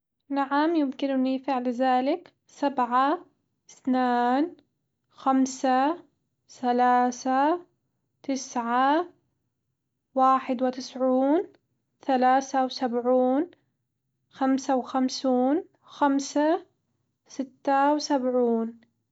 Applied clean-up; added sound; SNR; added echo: none; none; none; none.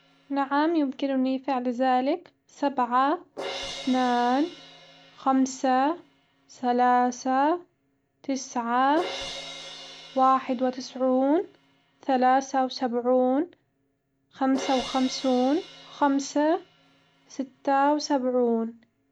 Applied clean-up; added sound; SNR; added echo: none; Crash cymbal; 18 dB; none.